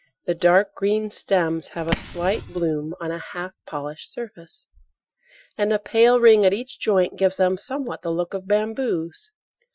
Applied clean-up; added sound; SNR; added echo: classical method Wiener filter.